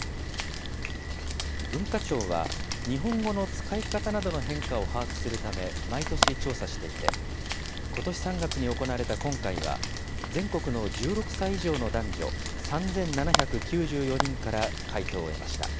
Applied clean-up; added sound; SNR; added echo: none; Rain; -1 dB; none.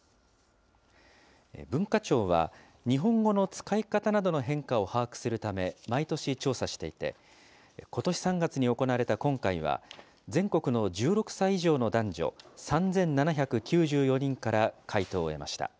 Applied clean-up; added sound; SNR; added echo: none; none; none; none.